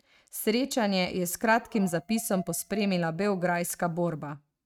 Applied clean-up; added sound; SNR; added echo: neural mask model RNNoise.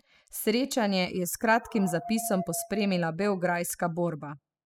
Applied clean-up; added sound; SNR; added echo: classical method spectral subtraction.